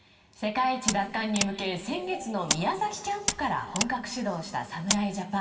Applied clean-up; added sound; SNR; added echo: none; Mechanisms; 4 dB; reverberation time 2.5 s.